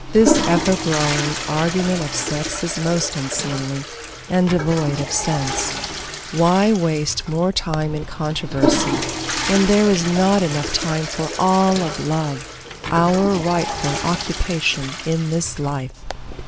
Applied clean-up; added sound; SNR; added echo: none; Toilet flush / Water; 5 dB; none.